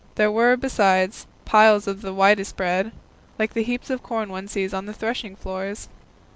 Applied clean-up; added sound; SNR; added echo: none; none; none; none.